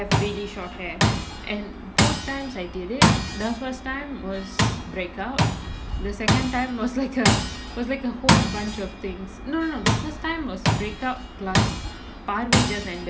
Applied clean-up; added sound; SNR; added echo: none; Tools; -4 dB; none.